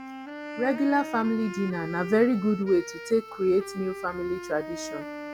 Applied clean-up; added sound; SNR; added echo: none; Wind instrument, woodwind instrument; 11 dB; none.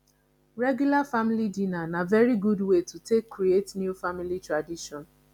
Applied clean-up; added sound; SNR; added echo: none; none; none; none.